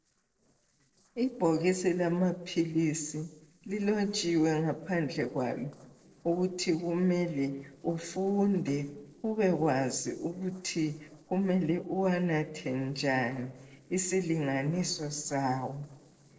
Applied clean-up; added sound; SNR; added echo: neural separator model SepFormer DNS4.